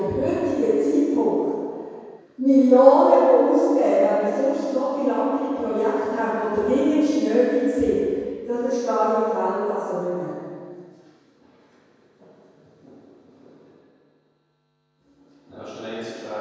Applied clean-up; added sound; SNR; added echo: none; none; none; reverberation time 2.2 s.